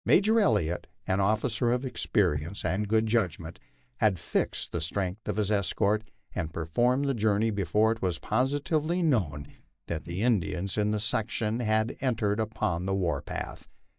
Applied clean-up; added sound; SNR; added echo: neural mask model DeepFilterNet 3.